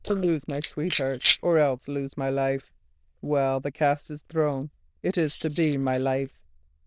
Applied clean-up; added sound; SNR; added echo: neural diffusion model UNIVERSE++.